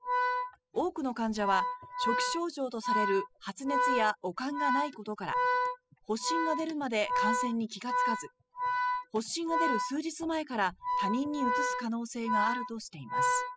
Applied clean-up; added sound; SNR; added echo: classical method spectral subtraction.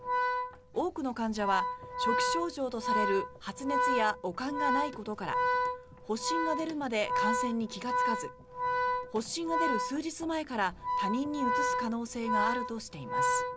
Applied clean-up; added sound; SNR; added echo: none; Organ; -2 dB; none.